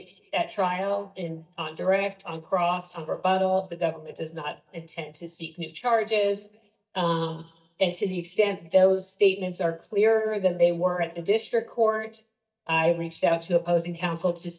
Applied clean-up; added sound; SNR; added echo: neural mask model DeepFilterNet 3.